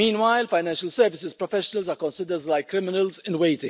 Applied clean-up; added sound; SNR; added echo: none; none; none; none.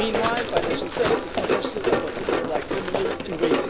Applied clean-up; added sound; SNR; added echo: none; Run; -4 dB; none.